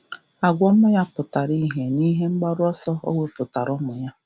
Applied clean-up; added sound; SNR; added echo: none; none; none; none.